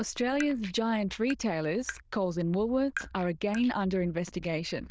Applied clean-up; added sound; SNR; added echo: neural diffusion model UNIVERSE++.